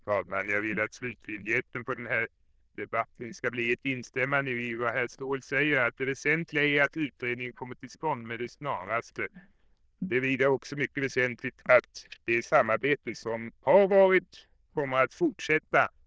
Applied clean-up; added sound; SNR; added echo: neural diffusion model UNIVERSE++.